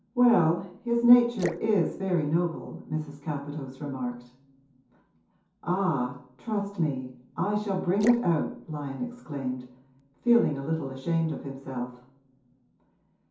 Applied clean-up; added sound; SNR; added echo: none; Drip / Splash, splatter; 14 dB; reverberation time 0.6 s.